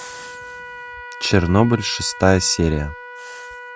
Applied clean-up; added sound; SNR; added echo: none; Trumpet; 14 dB; none.